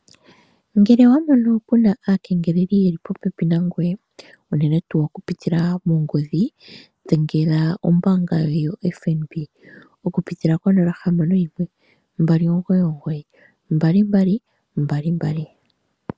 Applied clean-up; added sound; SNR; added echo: none; none; none; none.